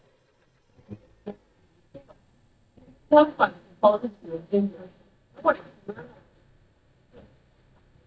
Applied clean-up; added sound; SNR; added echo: neural mask model DeepFilterNet 3.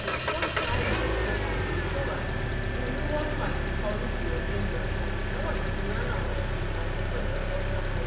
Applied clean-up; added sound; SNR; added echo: none; Engine; -4 dB; reverberation time 1.2 s.